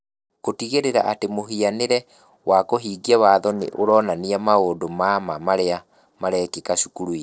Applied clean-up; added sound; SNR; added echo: neural separator model SepFormer DNS4.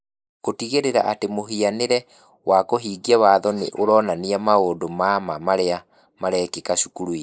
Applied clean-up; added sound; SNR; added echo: neural mask model Resemble Enhance denoiser.